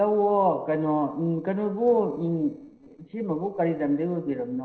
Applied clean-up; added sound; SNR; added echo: neural separator model SepFormer DNS4.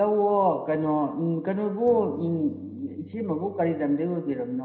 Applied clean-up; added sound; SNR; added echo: none; Electric guitar / Strum; 18 dB; reverberation time 0.9 s.